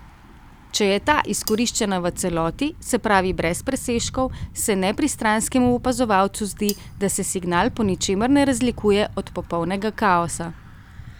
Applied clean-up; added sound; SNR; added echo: none; Thunder / Bicycle + Cutlery, silverware; 14 dB; none.